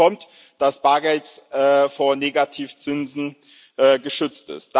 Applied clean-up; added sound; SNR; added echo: none; none; none; none.